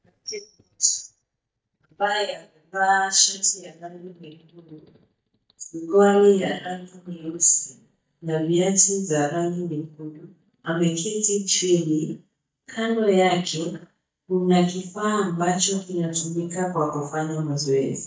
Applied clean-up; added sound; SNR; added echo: neural mask model DeepFilterNet 3.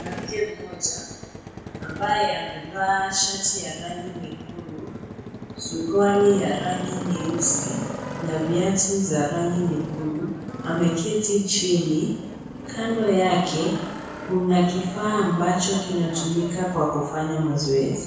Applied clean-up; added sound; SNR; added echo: none; Motorcycle; 11 dB; reverberation time 1.1 s.